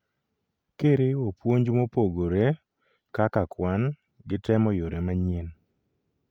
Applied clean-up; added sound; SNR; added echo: none; none; none; none.